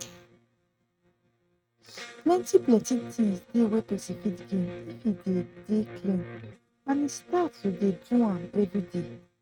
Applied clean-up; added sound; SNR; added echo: neural mask model RNNoise.